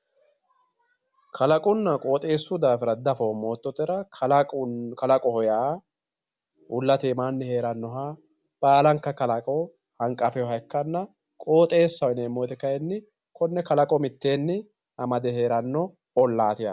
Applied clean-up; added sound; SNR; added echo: none; none; none; none.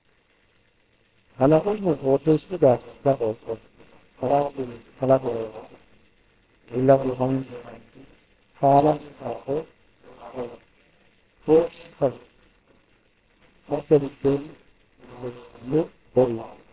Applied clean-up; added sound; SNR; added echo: neural separator model SepFormer WHAMR!.